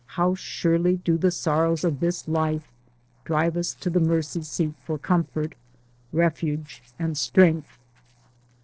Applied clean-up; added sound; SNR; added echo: neural separator model SepFormer DNS4.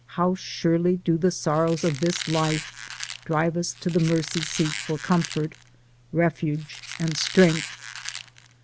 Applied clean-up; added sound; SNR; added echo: none; Squeak; 11 dB; none.